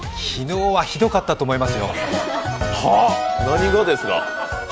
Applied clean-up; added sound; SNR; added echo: none; none; none; none.